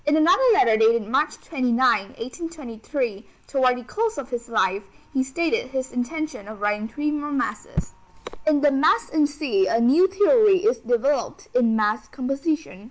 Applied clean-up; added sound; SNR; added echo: none; none; none; none.